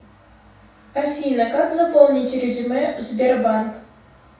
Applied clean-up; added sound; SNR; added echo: none; none; none; reverberation time 0.6 s.